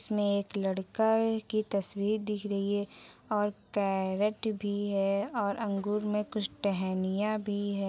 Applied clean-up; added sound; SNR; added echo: none; none; none; none.